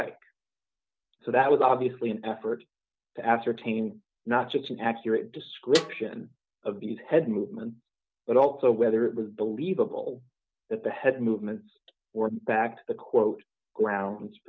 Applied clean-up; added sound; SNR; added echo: none; Snare drum; 8 dB; none.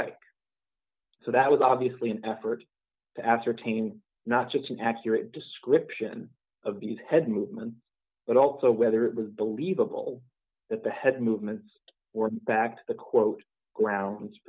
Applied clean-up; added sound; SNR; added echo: none; none; none; none.